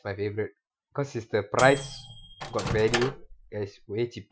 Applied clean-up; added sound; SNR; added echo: classical method Wiener filter.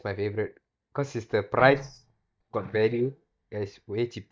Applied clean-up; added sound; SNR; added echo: neural mask model DeepFilterNet 3.